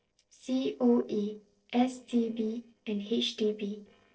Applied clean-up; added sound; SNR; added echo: neural separator model SepFormer DNS4.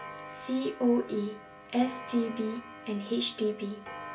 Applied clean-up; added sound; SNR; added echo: none; Clock; 13 dB; reverberation time 0.3 s.